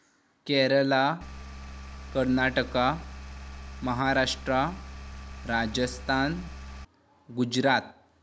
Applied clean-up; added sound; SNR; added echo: none; Engine; 12 dB; none.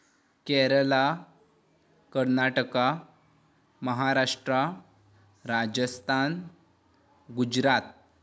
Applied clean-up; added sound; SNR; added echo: none; none; none; none.